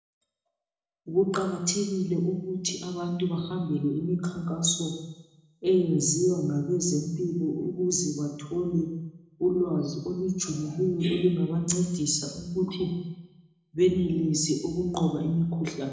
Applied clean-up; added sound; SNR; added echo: none; none; none; reverberation time 0.9 s.